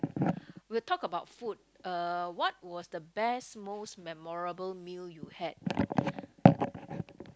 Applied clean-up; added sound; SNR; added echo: none; none; none; none.